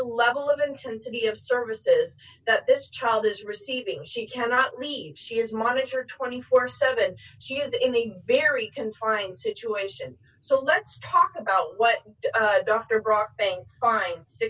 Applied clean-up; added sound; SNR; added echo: none; none; none; none.